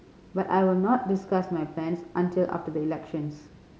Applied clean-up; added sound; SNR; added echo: none; none; none; none.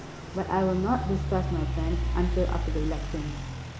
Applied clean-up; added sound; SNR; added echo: none; Idling / Truck; 0 dB; none.